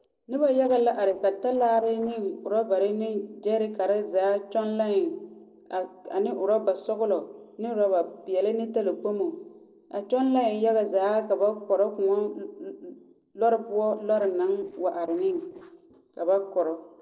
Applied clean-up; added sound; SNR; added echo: neural separator model SepFormer DNS4.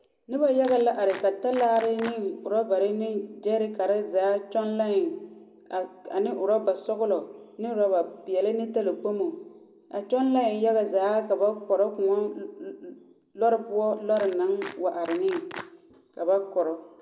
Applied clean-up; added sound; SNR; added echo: none; Clapping; 17 dB; none.